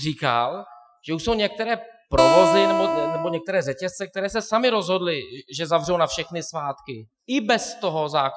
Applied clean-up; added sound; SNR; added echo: classical method Wiener filter.